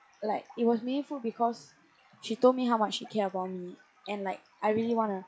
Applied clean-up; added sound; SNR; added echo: classical method log-MMSE.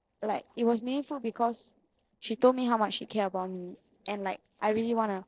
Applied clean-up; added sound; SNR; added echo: neural separator model SepFormer DNS4.